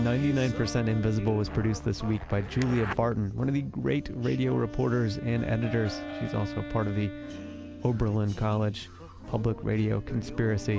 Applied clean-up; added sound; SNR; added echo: none; Zipper (clothing) + Wind instrument, woodwind instrument; 13 dB; none.